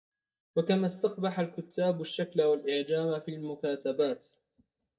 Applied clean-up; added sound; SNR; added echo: neural mask model DeepFilterNet 3.